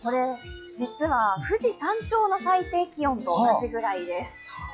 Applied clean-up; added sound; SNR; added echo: classical method log-MMSE.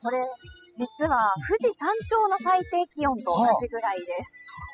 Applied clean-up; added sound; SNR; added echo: classical method spectral subtraction.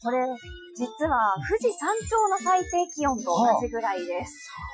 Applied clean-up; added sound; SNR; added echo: classical method Wiener filter.